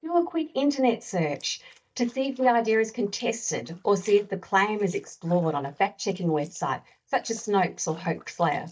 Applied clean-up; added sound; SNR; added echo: neural mask model DeepFilterNet 3.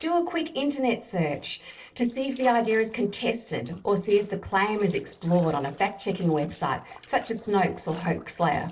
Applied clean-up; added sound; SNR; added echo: neural separator model SepFormer DNS4.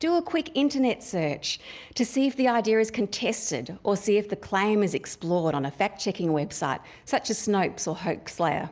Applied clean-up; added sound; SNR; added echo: none; none; none; none.